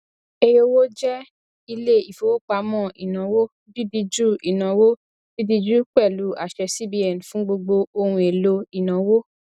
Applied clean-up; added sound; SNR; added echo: none; none; none; none.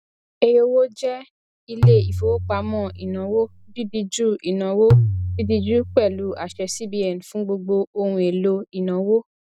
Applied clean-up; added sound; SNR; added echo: none; Tabla; 1 dB; none.